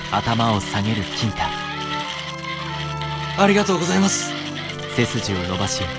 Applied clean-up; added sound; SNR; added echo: none; Mechanisms; 10 dB; none.